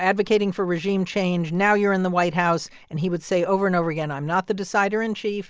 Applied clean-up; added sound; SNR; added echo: none; none; none; none.